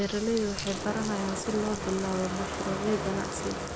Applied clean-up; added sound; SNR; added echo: none; Bathtub (filling or washing); 4 dB; none.